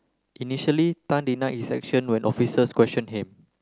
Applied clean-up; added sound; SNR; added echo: none; none; none; none.